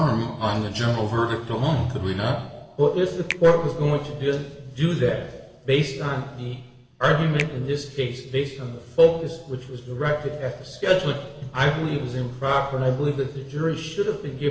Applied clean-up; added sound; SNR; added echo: none; Finger snapping; 16 dB; reverberation time 0.9 s.